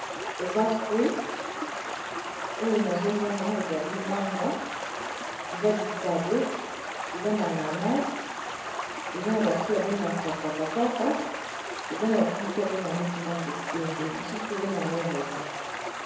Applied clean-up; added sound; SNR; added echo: none; Stream; 5 dB; reverberation time 0.9 s.